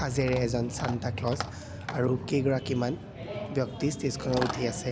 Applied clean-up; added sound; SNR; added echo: none; Chewing, mastication / Dog; 13 dB; none.